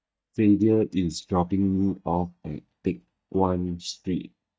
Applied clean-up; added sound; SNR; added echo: neural mask model DeepFilterNet 3.